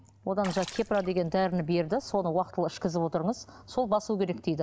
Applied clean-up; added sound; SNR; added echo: none; Water / Splash, splatter; 17 dB; none.